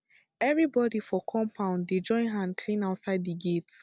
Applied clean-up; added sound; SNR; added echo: none; none; none; none.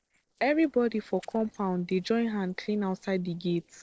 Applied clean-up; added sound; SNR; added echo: neural separator model SepFormer DNS4.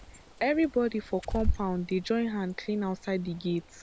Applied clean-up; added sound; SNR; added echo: none; Bird; 6 dB; none.